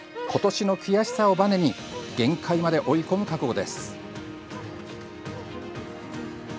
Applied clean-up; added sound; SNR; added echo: none; none; none; none.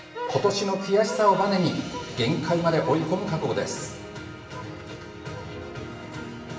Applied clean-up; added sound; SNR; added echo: none; none; none; reverberation time 0.9 s.